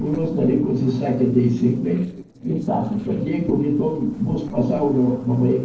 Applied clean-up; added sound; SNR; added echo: neural separator model SepFormer DNS4.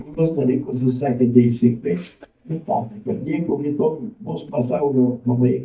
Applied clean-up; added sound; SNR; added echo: neural mask model DeepFilterNet 3.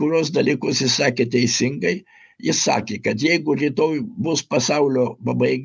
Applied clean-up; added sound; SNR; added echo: none; none; none; none.